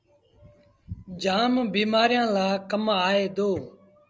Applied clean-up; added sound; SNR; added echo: none; none; none; none.